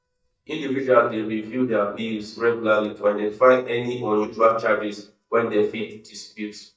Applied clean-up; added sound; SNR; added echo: neural mask model DeepFilterNet 3.